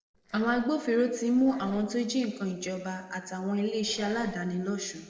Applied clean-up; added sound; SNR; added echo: neural separator model SepFormer DNS4.